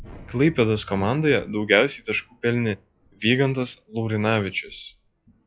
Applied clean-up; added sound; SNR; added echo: classical method log-MMSE.